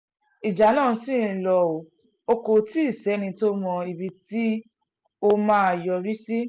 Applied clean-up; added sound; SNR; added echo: none; none; none; none.